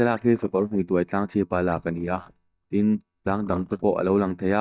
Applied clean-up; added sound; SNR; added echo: neural mask model DeepFilterNet 3.